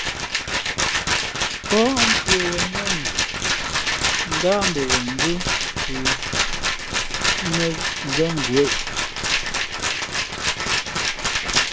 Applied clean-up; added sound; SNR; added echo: none; Rattle; -5 dB; none.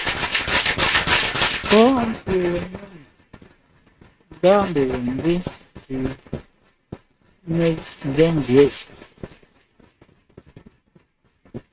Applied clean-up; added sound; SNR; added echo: neural mask model RNNoise.